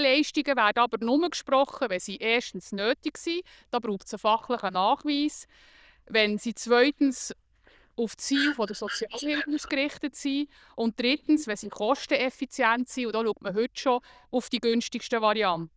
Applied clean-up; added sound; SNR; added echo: neural diffusion model UNIVERSE++.